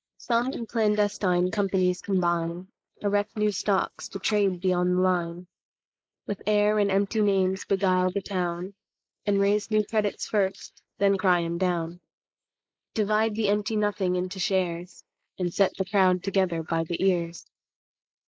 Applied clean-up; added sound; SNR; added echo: neural mask model Resemble Enhance denoiser.